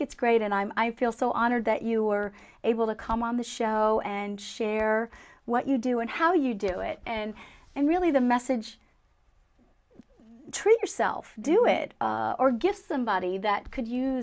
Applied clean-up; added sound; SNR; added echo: none; none; none; none.